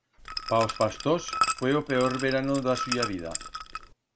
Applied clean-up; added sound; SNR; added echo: none; Liquid; 6 dB; none.